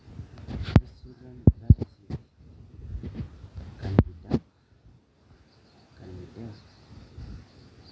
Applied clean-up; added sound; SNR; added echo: none; none; none; none.